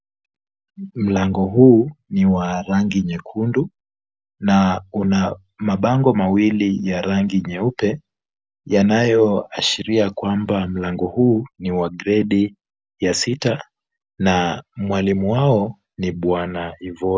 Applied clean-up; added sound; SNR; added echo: none; none; none; none.